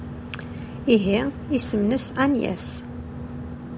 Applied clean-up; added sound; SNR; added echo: none; Boat, Water vehicle; 9 dB; none.